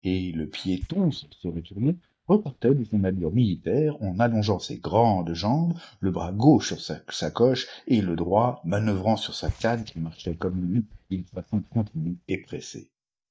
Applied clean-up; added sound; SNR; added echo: neural mask model DeepFilterNet 3.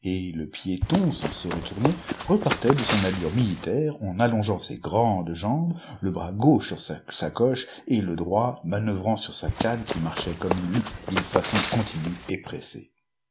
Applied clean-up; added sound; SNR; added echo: none; Run; 3 dB; none.